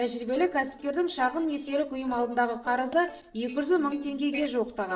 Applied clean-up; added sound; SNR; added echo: neural separator model SepFormer DNS4.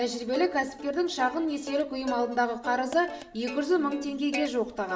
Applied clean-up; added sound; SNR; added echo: none; Plucked string instrument; 12 dB; reverberation time 0.6 s.